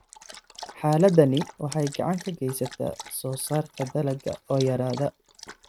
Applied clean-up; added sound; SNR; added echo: neural mask model RNNoise.